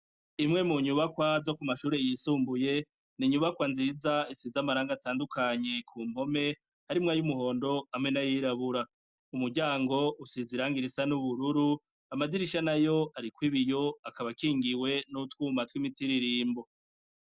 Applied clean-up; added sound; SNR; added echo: none; none; none; none.